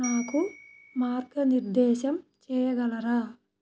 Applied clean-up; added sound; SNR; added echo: none; Bell; 16 dB; none.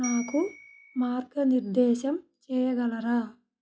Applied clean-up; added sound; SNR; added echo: classical method log-MMSE.